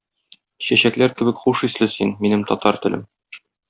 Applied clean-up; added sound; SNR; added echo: none; none; none; none.